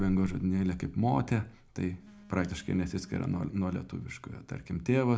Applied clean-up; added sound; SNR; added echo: none; Telephone; 18 dB; reverberation time 0.2 s.